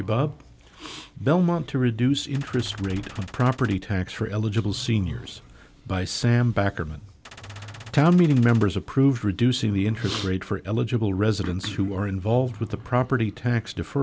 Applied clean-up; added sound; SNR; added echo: none; Gunshot, gunfire + Growling; 20 dB; none.